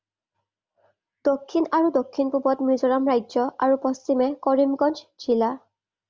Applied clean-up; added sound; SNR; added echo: none; none; none; none.